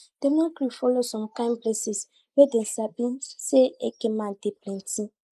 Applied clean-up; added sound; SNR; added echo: neural mask model Resemble Enhance denoiser.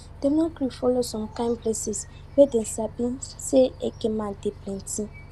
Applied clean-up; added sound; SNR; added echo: none; Bus; 17 dB; none.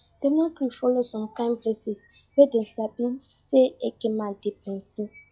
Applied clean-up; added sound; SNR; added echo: classical method log-MMSE.